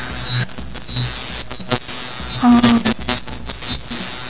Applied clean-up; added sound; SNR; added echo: none; Drum / Drum kit; 15 dB; none.